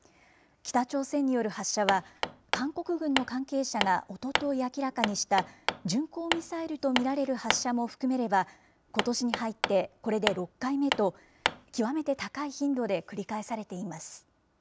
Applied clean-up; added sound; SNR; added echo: none; Hammer; 5 dB; none.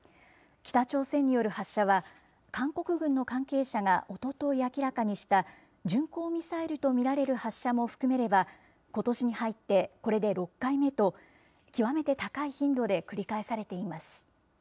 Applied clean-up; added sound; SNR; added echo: none; none; none; none.